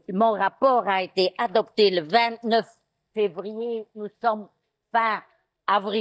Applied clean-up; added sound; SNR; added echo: neural mask model DeepFilterNet 3.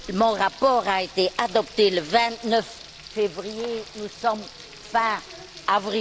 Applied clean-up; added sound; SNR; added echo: none; Frying (food); 18 dB; none.